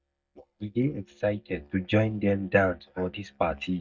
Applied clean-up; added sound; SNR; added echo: neural mask model DeepFilterNet 3.